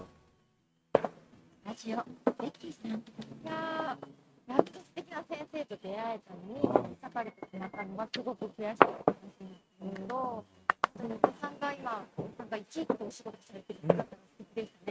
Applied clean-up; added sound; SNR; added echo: neural mask model RNNoise.